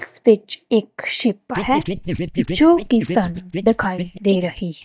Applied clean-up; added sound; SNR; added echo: neural mask model DeepFilterNet 3.